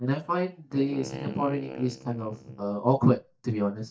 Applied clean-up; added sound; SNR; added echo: neural mask model DeepFilterNet 3.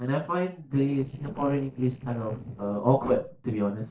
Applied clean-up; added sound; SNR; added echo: neural separator model SepFormer DNS4.